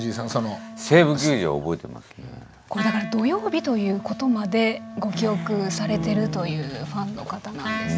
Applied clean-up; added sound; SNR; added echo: none; Wind instrument, woodwind instrument; 12 dB; none.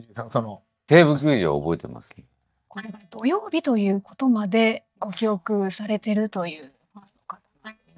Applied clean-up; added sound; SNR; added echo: neural mask model DeepFilterNet 3.